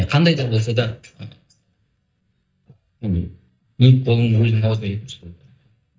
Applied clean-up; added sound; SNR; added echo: neural mask model DeepFilterNet 3.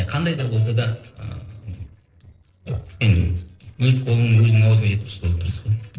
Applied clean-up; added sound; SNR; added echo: neural separator model SepFormer DNS4.